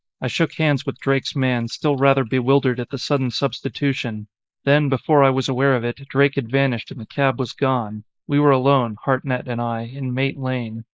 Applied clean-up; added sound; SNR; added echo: neural mask model Resemble Enhance denoiser.